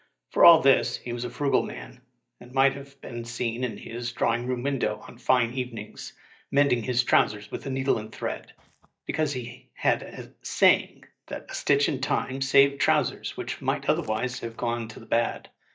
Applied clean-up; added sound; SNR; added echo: neural mask model DeepFilterNet 3.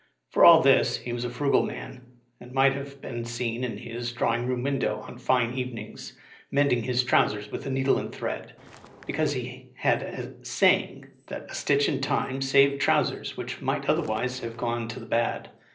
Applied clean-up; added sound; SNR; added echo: neural separator model SepFormer DNS4.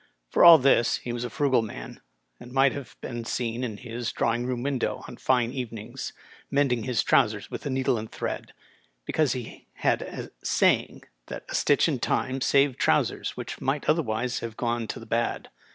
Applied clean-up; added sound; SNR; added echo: none; none; none; none.